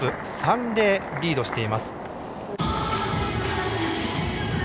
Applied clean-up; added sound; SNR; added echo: none; none; none; none.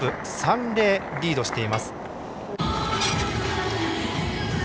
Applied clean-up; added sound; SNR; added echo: none; Dishes, pots, and pans; 12 dB; none.